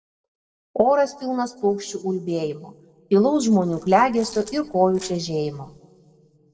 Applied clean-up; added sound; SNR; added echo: neural separator model SepFormer DNS4.